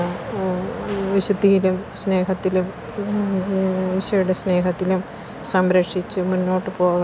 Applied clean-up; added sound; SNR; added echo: none; none; none; none.